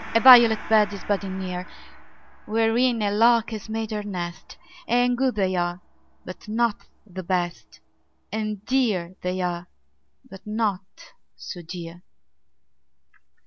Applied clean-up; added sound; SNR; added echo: none; Gong; 17 dB; none.